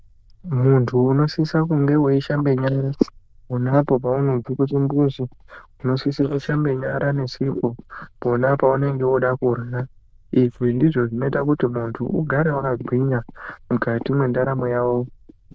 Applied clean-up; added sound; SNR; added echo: neural diffusion model UNIVERSE++.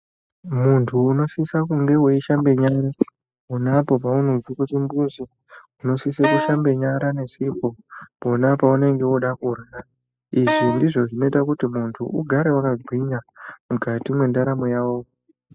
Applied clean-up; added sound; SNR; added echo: classical method spectral subtraction.